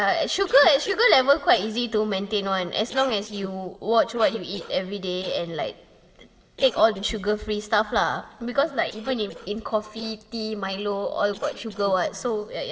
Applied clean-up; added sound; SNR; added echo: neural separator model SepFormer DNS4.